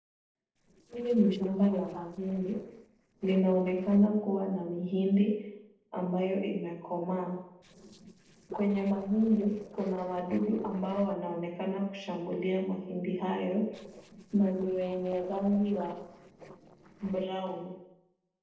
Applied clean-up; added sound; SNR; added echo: neural separator model SepFormer DNS4.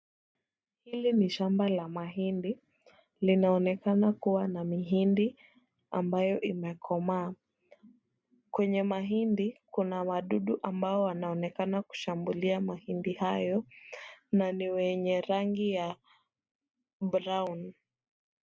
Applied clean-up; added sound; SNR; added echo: none; none; none; none.